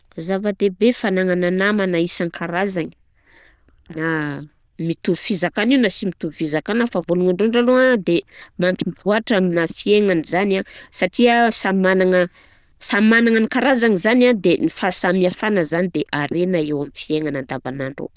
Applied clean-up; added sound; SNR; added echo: neural diffusion model UNIVERSE++.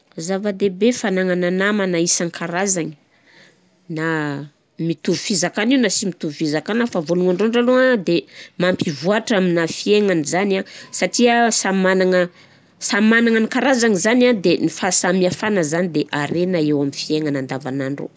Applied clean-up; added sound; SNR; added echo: none; none; none; none.